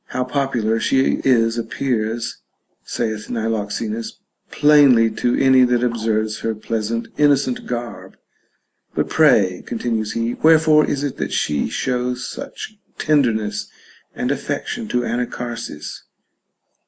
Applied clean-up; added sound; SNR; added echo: none; none; none; none.